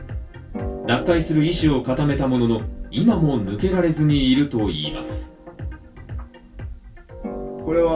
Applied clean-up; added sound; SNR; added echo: none; Harp; 13 dB; reverberation time 0.2 s.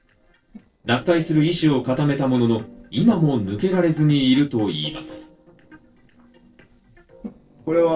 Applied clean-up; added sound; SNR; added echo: neural separator model SepFormer DNS4.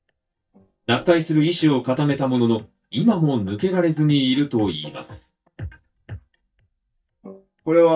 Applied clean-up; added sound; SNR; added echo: neural mask model DeepFilterNet 3.